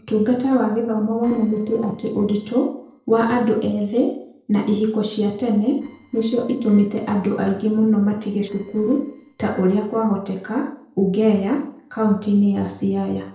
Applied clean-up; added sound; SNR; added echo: neural separator model SepFormer DNS4.